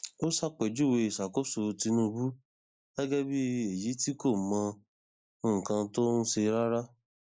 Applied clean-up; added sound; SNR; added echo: neural mask model Resemble Enhance denoiser.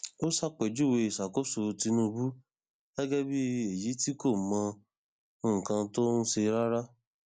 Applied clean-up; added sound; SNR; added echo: none; none; none; none.